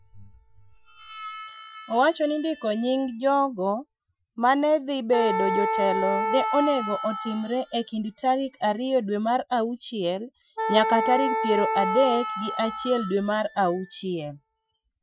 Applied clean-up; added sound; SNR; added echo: classical method Wiener filter.